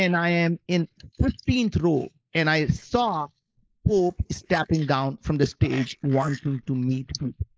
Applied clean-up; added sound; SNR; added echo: neural mask model Resemble Enhance denoiser.